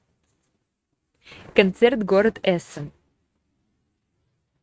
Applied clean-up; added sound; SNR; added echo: neural mask model RNNoise.